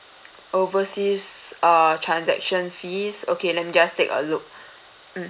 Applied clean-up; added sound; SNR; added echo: none; none; none; none.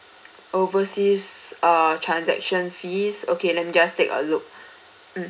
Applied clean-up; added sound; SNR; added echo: none; none; none; reverberation time 0.3 s.